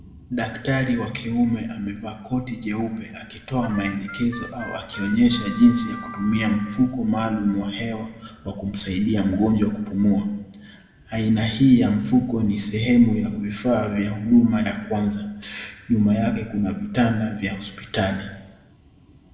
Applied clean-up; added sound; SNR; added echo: none; Harmonica; 16 dB; reverberation time 0.9 s.